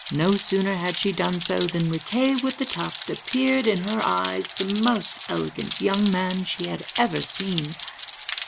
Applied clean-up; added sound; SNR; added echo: none; Rain; 5 dB; none.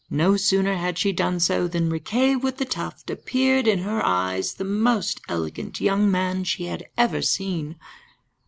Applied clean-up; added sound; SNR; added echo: none; none; none; none.